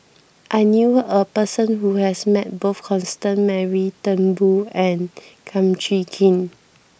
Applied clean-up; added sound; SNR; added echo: none; none; none; none.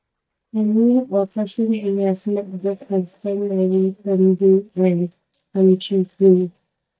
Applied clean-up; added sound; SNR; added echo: neural mask model DeepFilterNet 3.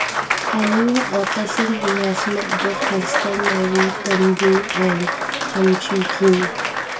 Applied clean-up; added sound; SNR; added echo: none; Applause; 2 dB; reverberation time 0.2 s.